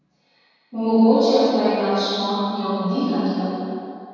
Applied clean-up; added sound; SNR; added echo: none; none; none; reverberation time 2.2 s.